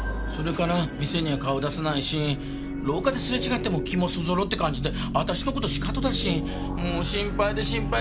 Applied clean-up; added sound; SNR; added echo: none; none; none; none.